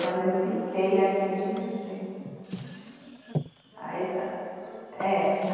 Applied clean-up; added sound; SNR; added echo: none; Drawer open or close; 13 dB; reverberation time 2.1 s.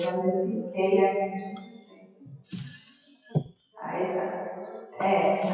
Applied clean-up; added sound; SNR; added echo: classical method WPE with log-MMSE.